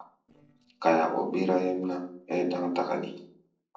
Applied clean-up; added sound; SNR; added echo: neural separator model SepFormer DNS4.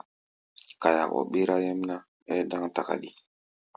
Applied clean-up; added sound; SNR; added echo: none; none; none; none.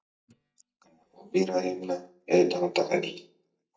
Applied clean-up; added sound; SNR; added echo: neural mask model DeepFilterNet 3.